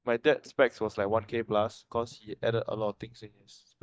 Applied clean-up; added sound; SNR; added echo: neural mask model DeepFilterNet 3.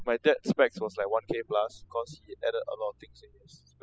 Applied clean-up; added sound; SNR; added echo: classical method spectral subtraction.